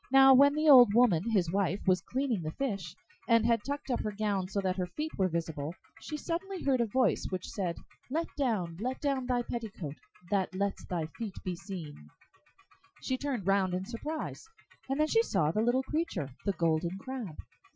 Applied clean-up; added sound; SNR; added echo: classical method Wiener filter.